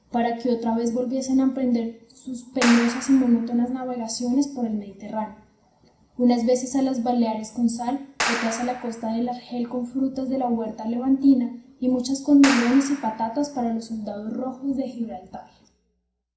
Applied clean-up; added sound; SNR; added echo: none; Clapping; 8 dB; reverberation time 0.5 s.